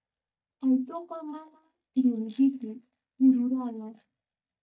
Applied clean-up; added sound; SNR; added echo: neural mask model DeepFilterNet 3.